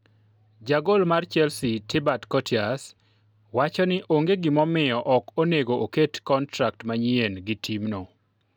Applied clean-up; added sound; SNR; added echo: none; none; none; none.